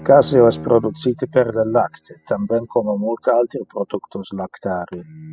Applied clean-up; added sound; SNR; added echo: classical method spectral subtraction.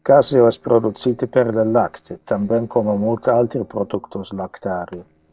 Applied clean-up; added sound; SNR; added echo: neural separator model SepFormer DNS4.